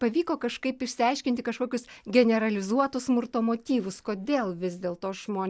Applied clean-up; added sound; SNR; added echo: none; none; none; none.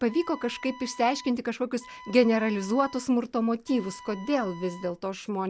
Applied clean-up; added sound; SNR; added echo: none; Wind instrument, woodwind instrument; 20 dB; none.